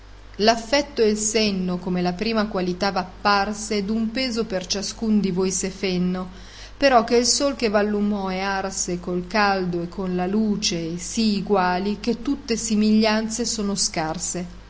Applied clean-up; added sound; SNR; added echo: none; none; none; none.